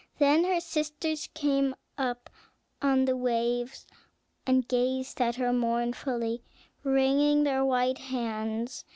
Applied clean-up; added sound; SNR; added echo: none; none; none; none.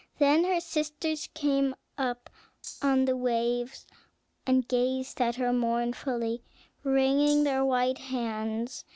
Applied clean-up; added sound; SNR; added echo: none; Rattle (instrument); 16 dB; none.